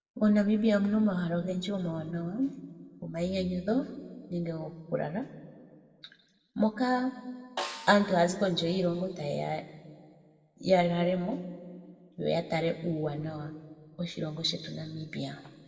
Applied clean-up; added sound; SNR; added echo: none; Snare drum; 13 dB; reverberation time 1.4 s.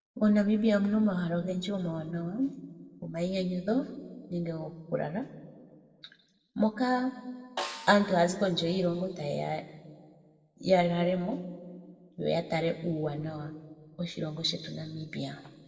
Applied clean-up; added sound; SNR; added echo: neural separator model SepFormer DNS4.